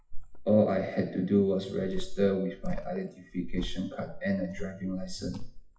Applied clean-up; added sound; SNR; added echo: classical method WPE with log-MMSE.